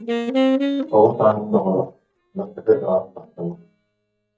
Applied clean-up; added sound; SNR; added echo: neural mask model DeepFilterNet 3.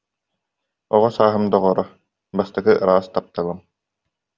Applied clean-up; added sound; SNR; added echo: none; none; none; none.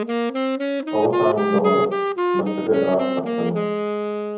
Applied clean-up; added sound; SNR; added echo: none; Wind instrument, woodwind instrument; -2 dB; reverberation time 0.7 s.